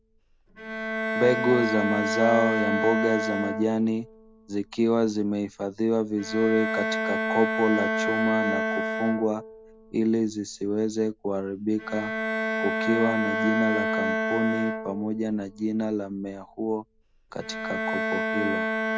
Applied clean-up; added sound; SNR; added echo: none; Bowed string instrument; 2 dB; none.